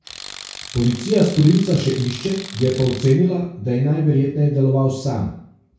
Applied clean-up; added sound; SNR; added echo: none; Tools; 16 dB; reverberation time 0.6 s.